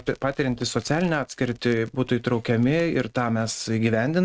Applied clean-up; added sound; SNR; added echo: neural mask model RNNoise.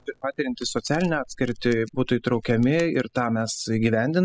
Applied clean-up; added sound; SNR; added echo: classical method spectral subtraction.